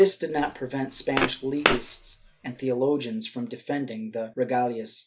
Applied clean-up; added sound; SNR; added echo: none; Walk, footsteps; 4 dB; none.